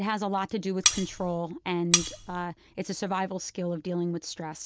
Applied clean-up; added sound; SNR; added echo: none; Cutlery, silverware; -4 dB; none.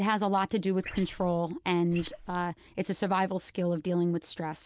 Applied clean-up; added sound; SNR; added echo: neural mask model Resemble Enhance denoiser.